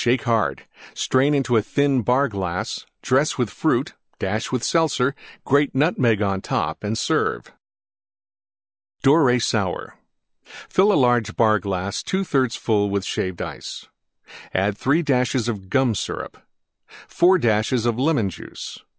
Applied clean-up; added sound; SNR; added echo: none; none; none; none.